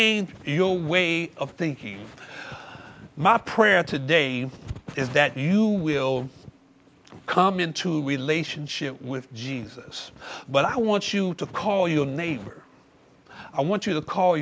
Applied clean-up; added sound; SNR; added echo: none; none; none; none.